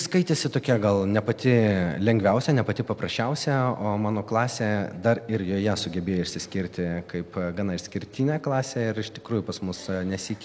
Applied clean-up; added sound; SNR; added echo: none; none; none; none.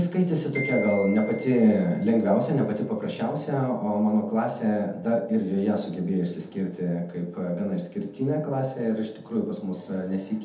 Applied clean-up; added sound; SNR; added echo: none; Glockenspiel; 15 dB; reverberation time 0.6 s.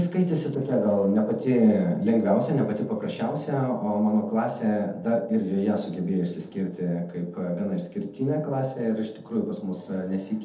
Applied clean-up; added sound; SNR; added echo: neural separator model SepFormer DNS4.